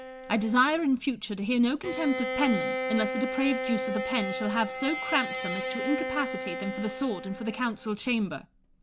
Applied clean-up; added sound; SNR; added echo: none; Bowed string instrument; 5 dB; none.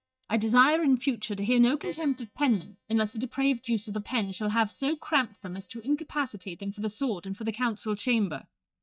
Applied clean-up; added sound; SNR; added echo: neural mask model DeepFilterNet 3.